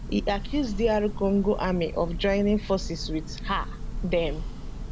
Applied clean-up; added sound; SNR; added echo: none; Church bell; 6 dB; none.